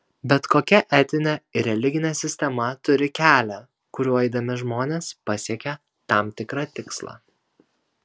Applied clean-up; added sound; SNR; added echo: none; none; none; none.